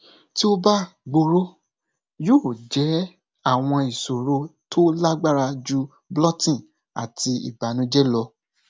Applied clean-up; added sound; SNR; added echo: none; none; none; none.